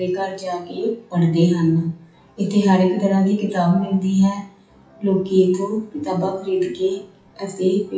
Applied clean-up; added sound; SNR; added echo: classical method WPE with log-MMSE.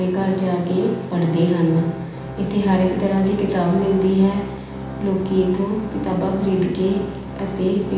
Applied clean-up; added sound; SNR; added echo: none; Organ; 12 dB; reverberation time 1.1 s.